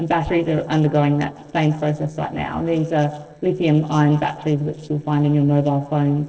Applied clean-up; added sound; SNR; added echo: neural separator model SepFormer DNS4.